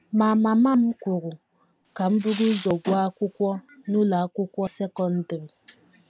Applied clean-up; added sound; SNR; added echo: none; Tearing; 15 dB; none.